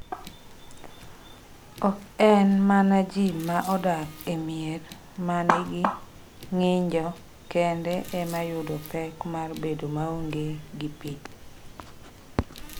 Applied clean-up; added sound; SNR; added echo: none; Car + Insect; 17 dB; none.